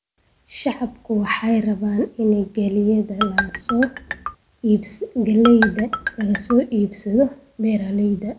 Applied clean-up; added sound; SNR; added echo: none; Marimba, xylophone; 5 dB; none.